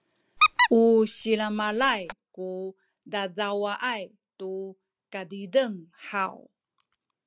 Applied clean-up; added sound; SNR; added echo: none; Squeak; -2 dB; none.